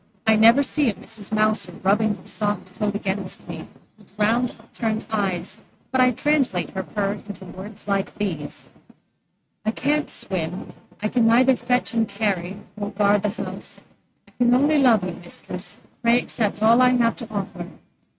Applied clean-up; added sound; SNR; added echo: neural mask model RNNoise.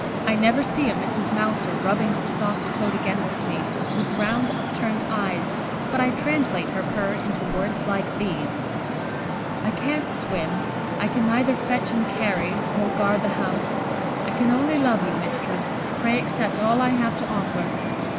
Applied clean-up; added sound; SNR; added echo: none; Traffic noise, roadway noise; 0 dB; none.